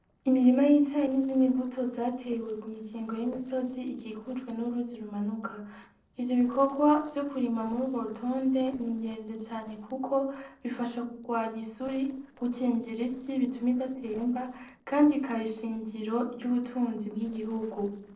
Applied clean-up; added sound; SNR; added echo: neural separator model SepFormer DNS4.